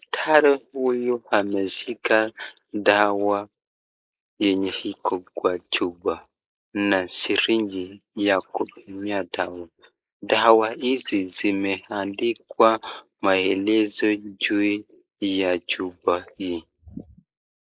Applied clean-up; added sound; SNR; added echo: neural mask model Resemble Enhance denoiser.